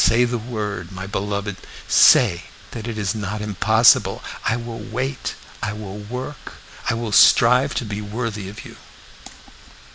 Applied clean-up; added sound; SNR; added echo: none; none; none; none.